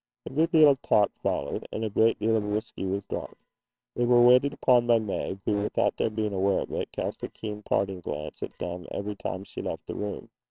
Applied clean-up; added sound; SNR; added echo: neural separator model SepFormer WHAMR!.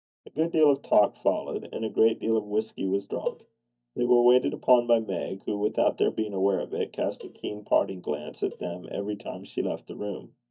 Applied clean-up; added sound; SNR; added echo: neural mask model DeepFilterNet 3.